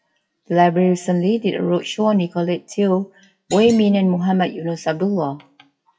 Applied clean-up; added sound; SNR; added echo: classical method WPE with log-MMSE.